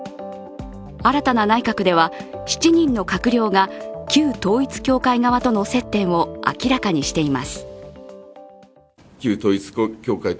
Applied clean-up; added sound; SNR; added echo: none; none; none; none.